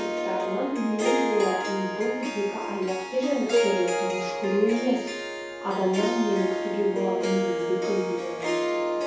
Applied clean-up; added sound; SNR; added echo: none; Harp; 1 dB; reverberation time 0.6 s.